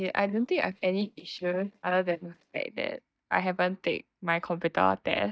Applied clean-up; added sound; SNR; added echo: neural mask model DeepFilterNet 3.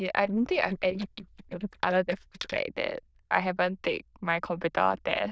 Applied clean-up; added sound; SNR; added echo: neural diffusion model UNIVERSE++.